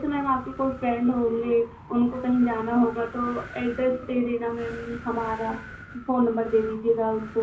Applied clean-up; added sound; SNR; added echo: none; Wind; 17 dB; reverberation time 0.5 s.